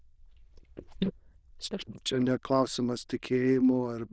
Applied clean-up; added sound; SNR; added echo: neural diffusion model UNIVERSE++.